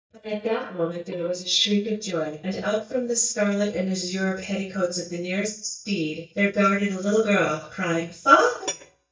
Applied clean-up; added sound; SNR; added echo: neural mask model DeepFilterNet 3.